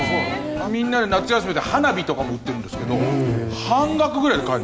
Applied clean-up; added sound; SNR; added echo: none; none; none; none.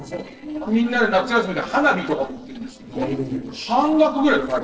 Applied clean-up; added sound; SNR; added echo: neural separator model SepFormer DNS4.